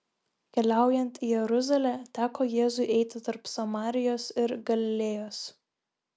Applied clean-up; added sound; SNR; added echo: none; none; none; none.